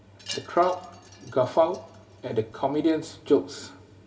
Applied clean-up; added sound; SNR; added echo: none; Wind chime; 20 dB; reverberation time 1.3 s.